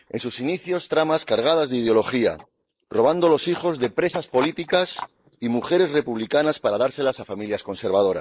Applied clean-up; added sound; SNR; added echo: neural mask model Resemble Enhance denoiser.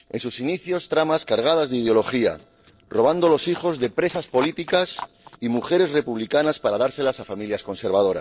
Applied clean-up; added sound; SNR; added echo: neural separator model SepFormer DNS4.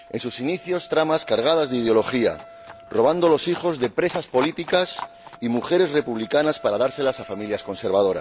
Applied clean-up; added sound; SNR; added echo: none; Wind instrument, woodwind instrument + Livestock, farm animals, working animals; 18 dB; none.